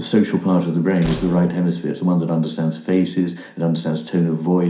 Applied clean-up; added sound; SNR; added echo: none; Slam; 16 dB; reverberation time 0.5 s.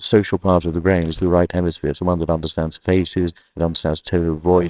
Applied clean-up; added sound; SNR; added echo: neural separator model SepFormer WHAMR!.